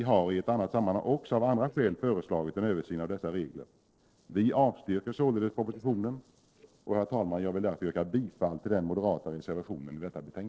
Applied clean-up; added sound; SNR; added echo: neural separator model SepFormer DNS4.